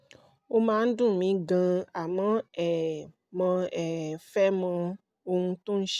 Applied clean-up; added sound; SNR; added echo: none; none; none; none.